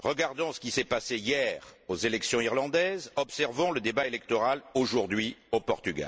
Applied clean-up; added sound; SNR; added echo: none; none; none; none.